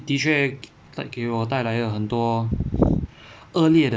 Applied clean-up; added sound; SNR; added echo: none; none; none; none.